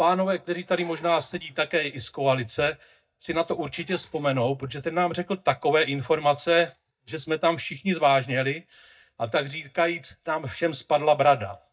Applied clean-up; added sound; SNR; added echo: neural mask model DeepFilterNet 3.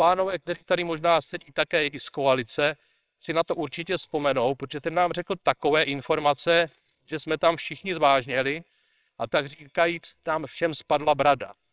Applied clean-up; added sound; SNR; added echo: neural separator model SepFormer WHAMR!.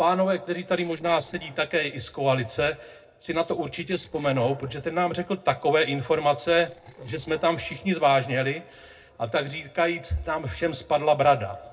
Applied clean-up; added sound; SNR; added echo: neural separator model SepFormer DNS4.